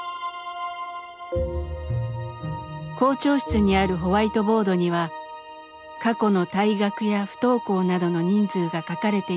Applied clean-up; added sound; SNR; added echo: none; none; none; none.